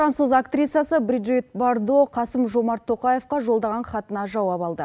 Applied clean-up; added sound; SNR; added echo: none; none; none; none.